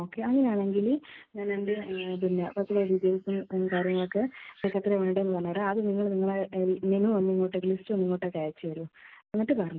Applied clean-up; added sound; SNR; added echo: neural mask model Resemble Enhance denoiser.